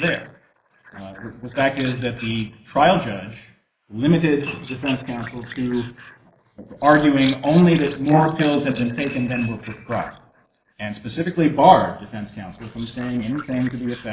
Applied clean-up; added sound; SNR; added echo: neural mask model Resemble Enhance denoiser.